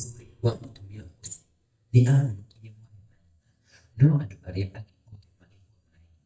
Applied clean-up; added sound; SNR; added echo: neural mask model DeepFilterNet 3.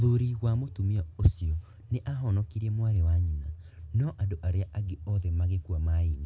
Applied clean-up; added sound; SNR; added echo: none; none; none; none.